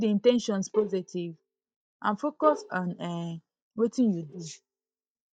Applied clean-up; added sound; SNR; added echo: neural mask model DeepFilterNet 3.